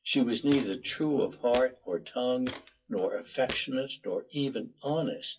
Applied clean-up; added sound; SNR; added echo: classical method WPE with log-MMSE.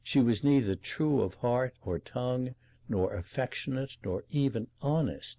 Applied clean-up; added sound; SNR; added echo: none; none; none; none.